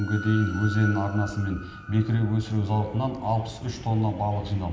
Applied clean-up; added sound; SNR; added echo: none; Train; 15 dB; reverberation time 1.6 s.